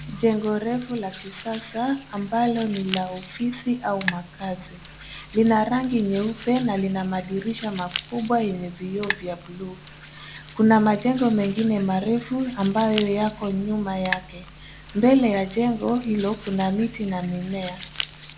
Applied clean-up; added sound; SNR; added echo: none; Hands; 11 dB; reverberation time 0.2 s.